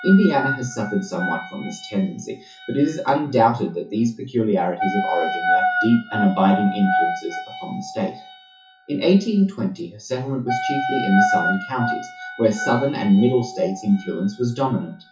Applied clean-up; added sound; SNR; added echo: classical method WPE with log-MMSE.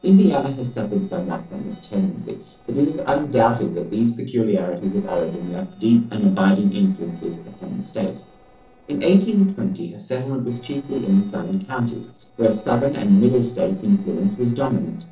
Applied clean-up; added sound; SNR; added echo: neural separator model SepFormer DNS4.